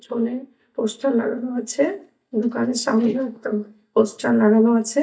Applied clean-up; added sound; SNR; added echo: neural mask model DeepFilterNet 3.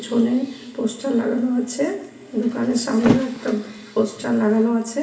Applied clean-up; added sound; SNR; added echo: none; Thump, thud; 7 dB; reverberation time 1.0 s.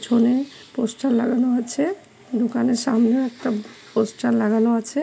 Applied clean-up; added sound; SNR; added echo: none; none; none; none.